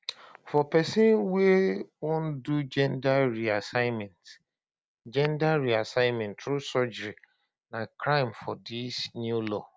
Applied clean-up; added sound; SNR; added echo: none; none; none; none.